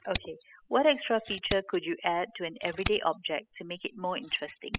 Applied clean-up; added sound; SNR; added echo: classical method spectral subtraction.